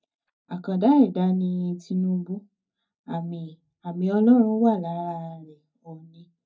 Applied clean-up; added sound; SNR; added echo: neural mask model DeepFilterNet 3.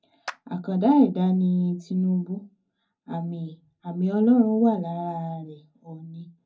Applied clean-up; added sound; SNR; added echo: none; Clapping; 20 dB; reverberation time 0.3 s.